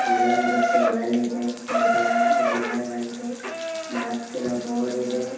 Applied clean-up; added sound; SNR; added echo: none; Bathtub (filling or washing) / Water tap, faucet; -2 dB; reverberation time 0.9 s.